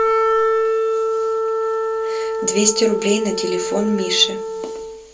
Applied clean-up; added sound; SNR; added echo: none; Wind instrument, woodwind instrument; -2 dB; reverberation time 0.2 s.